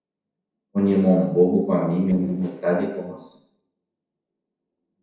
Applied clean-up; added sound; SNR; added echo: neural separator model SepFormer DNS4.